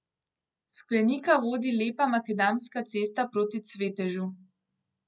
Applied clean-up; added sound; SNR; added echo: none; none; none; none.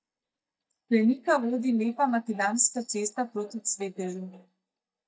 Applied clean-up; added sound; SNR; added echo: neural mask model DeepFilterNet 3.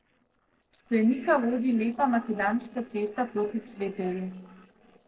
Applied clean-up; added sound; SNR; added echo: neural separator model SepFormer DNS4.